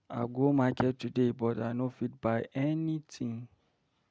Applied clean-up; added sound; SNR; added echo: none; none; none; none.